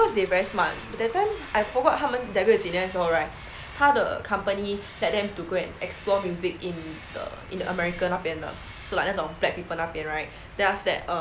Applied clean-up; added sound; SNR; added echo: none; Bird vocalization, bird call, bird song + Applause / Crowd / Cheering; 18 dB; none.